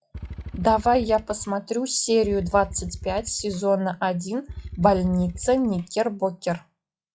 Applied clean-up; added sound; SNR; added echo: classical method log-MMSE.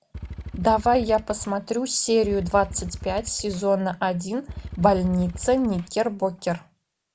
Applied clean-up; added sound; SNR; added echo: none; Motorcycle / Engine; 14 dB; none.